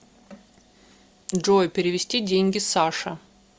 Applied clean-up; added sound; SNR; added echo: none; none; none; none.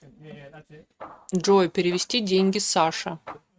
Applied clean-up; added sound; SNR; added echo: neural mask model RNNoise.